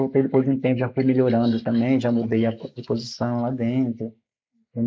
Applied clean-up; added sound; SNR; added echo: neural mask model Resemble Enhance denoiser.